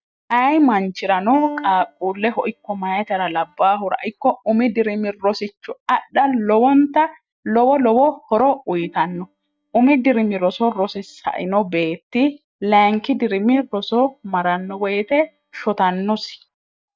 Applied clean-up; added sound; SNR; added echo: neural mask model DeepFilterNet 3.